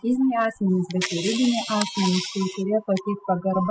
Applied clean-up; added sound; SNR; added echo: classical method spectral subtraction.